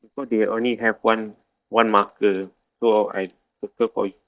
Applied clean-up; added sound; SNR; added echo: neural mask model DeepFilterNet 3.